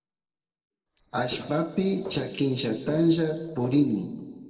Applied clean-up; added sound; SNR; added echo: neural separator model SepFormer DNS4.